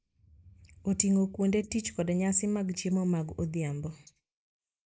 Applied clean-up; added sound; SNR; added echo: neural mask model Resemble Enhance denoiser.